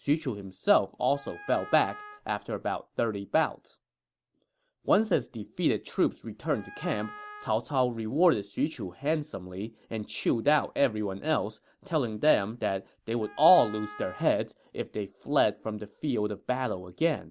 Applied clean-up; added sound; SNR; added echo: none; Wind instrument, woodwind instrument; 17 dB; none.